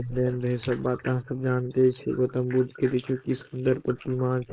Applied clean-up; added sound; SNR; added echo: neural mask model Resemble Enhance denoiser.